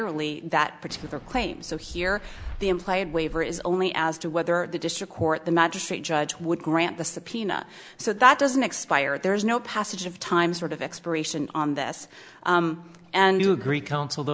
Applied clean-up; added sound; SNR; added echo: none; Fireworks; 13 dB; none.